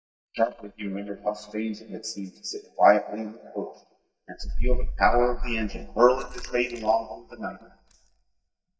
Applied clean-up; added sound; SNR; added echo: neural mask model DeepFilterNet 3.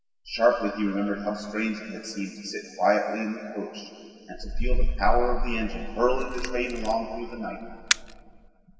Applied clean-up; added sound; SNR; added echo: none; Camera; 9 dB; reverberation time 2.5 s.